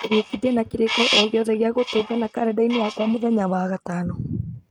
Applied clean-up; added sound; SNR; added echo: neural mask model RNNoise.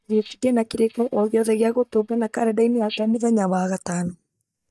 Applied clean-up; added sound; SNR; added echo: neural mask model DeepFilterNet 3.